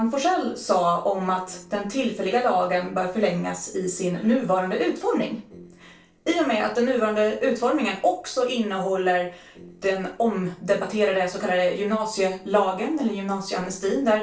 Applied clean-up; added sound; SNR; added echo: neural separator model SepFormer DNS4.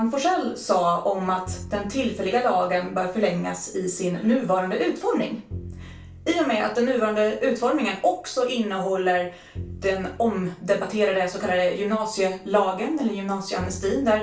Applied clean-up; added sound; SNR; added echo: none; Bowed string instrument; 19 dB; reverberation time 0.3 s.